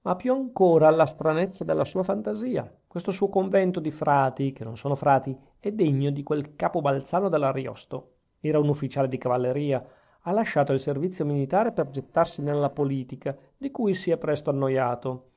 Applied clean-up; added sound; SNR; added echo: neural separator model SepFormer DNS4.